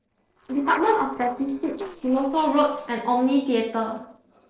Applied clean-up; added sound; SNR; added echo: neural separator model SepFormer DNS4.